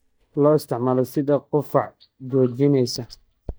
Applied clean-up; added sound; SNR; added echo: neural mask model DeepFilterNet 3.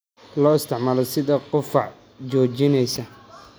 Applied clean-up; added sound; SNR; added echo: none; none; none; none.